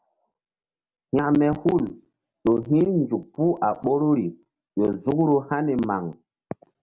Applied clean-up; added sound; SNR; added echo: none; none; none; none.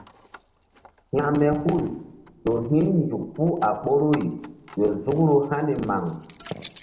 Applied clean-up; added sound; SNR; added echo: none; Keys jangling; 19 dB; reverberation time 0.8 s.